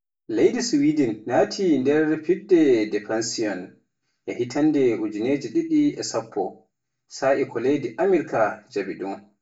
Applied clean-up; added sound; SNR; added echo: none; none; none; reverberation time 0.3 s.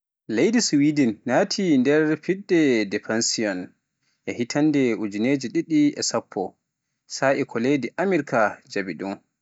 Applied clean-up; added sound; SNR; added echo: none; none; none; none.